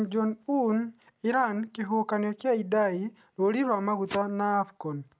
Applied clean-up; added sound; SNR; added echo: none; none; none; none.